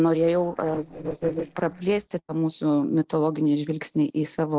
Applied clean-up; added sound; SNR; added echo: neural separator model SepFormer DNS4.